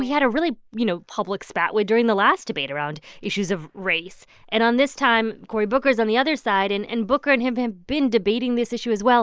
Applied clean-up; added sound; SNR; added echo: neural mask model Resemble Enhance denoiser.